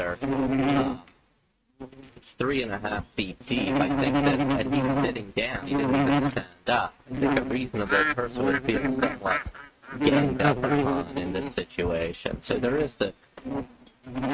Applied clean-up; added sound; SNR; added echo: neural mask model RNNoise.